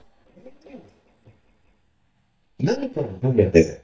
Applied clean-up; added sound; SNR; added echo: neural mask model DeepFilterNet 3.